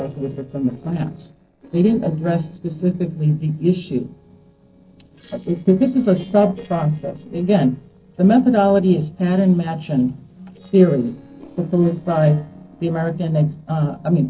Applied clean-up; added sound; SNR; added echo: neural separator model SepFormer DNS4.